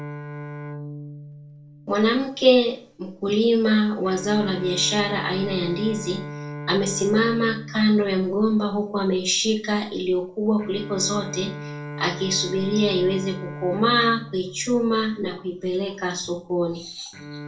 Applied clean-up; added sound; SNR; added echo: none; Bowed string instrument; 13 dB; reverberation time 0.3 s.